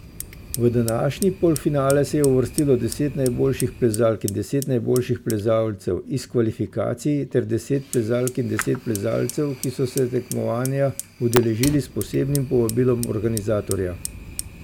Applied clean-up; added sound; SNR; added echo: none; Fire; 14 dB; none.